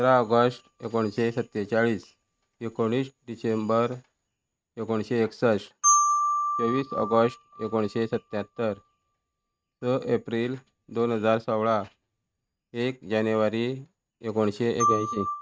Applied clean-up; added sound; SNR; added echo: neural mask model RNNoise.